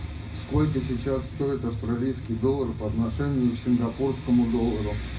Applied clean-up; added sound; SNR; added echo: none; none; none; reverberation time 0.4 s.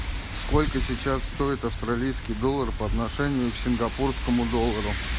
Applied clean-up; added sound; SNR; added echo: none; none; none; none.